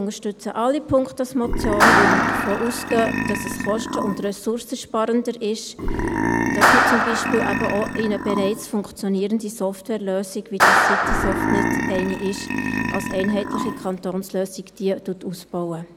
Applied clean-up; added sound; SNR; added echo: none; Burping, eructation + Clapping; -3 dB; none.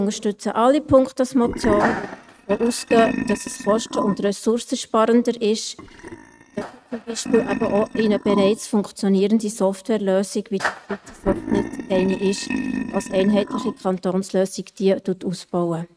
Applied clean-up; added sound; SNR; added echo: neural mask model RNNoise.